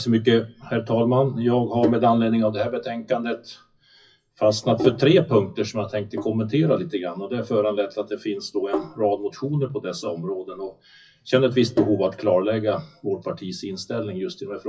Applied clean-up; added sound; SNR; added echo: classical method WPE with log-MMSE.